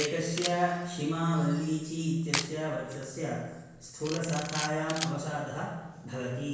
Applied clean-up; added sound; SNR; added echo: none; Camera; 10 dB; reverberation time 1.0 s.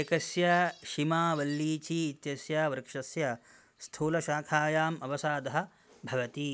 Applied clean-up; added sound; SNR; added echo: none; none; none; none.